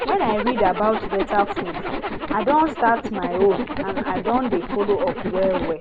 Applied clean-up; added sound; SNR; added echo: none; Zipper (clothing); 4 dB; none.